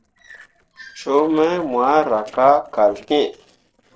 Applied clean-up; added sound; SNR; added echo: neural separator model SepFormer DNS4.